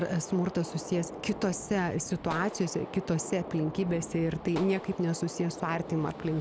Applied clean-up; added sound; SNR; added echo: none; Gunshot, gunfire; 11 dB; none.